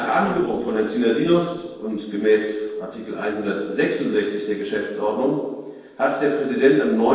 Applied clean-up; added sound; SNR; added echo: neural separator model SepFormer DNS4.